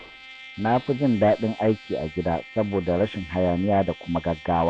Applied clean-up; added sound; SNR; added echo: none; Trumpet; 20 dB; none.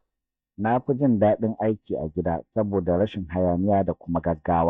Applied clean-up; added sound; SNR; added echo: neural mask model DeepFilterNet 3.